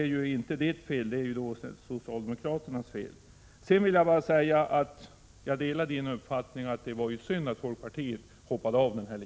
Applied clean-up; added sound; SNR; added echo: none; none; none; none.